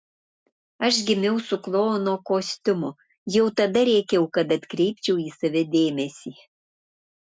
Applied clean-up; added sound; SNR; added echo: none; none; none; none.